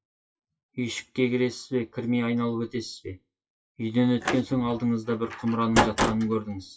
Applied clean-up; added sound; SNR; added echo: classical method WPE with log-MMSE.